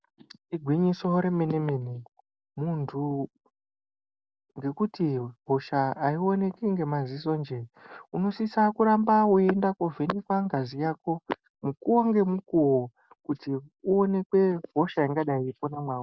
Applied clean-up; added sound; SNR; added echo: none; none; none; none.